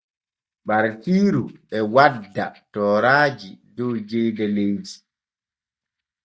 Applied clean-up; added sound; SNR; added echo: neural mask model DeepFilterNet 3.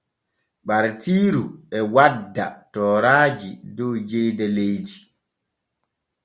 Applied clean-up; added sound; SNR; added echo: none; none; none; none.